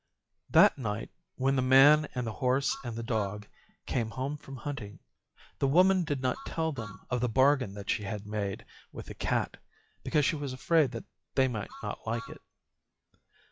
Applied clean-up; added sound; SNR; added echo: classical method log-MMSE.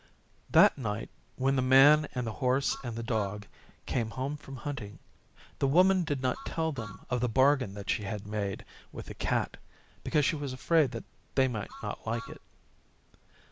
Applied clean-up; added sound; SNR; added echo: none; Truck; 20 dB; none.